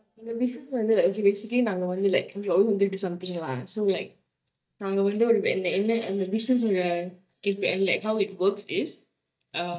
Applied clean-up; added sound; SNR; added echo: neural mask model DeepFilterNet 3.